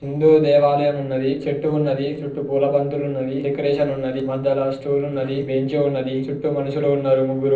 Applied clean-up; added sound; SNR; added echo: neural separator model SepFormer DNS4.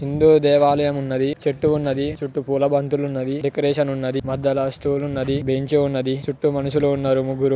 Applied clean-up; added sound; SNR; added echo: none; none; none; none.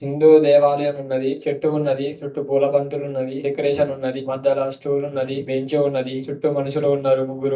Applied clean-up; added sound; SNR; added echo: neural mask model DeepFilterNet 3.